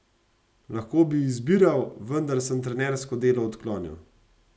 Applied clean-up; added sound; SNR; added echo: none; none; none; none.